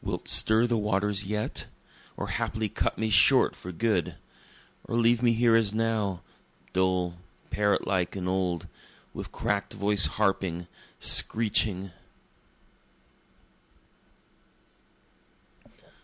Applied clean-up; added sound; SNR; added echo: none; none; none; none.